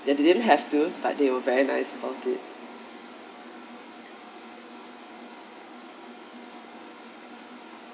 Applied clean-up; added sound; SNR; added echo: none; none; none; none.